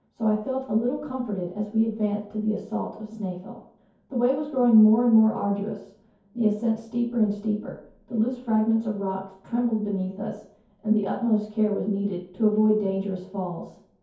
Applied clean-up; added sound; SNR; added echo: none; none; none; reverberation time 0.6 s.